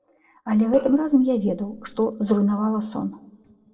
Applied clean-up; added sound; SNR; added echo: neural separator model SepFormer DNS4.